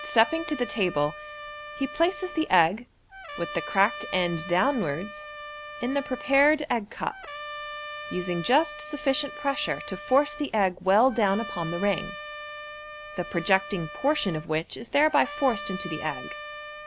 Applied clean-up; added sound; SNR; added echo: none; Trumpet; 12 dB; none.